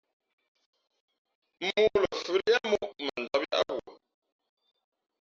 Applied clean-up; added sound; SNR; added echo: none; none; none; none.